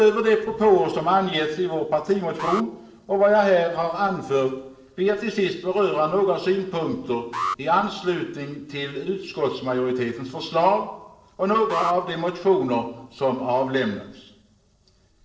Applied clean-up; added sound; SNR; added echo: neural separator model SepFormer DNS4.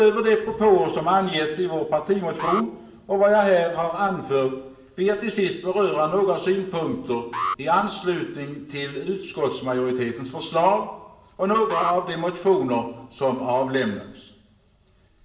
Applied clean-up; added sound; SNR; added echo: none; Alarm; 10 dB; reverberation time 0.8 s.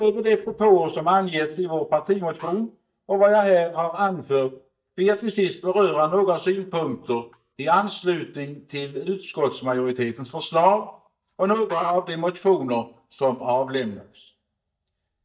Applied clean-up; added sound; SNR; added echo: neural mask model DeepFilterNet 3.